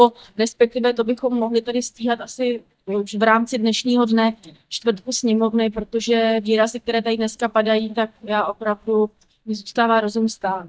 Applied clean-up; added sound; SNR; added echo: neural mask model DeepFilterNet 3.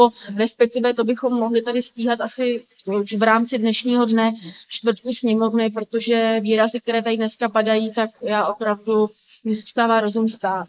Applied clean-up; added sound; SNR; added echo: neural mask model Resemble Enhance denoiser.